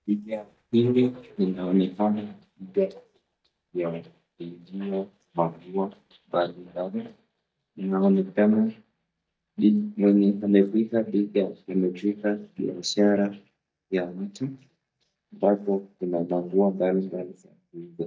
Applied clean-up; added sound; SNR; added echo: neural mask model DeepFilterNet 3.